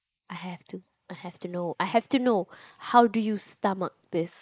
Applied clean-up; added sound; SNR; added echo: neural mask model Resemble Enhance denoiser.